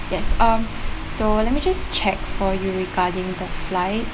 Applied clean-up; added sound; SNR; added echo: none; Frog; 2 dB; none.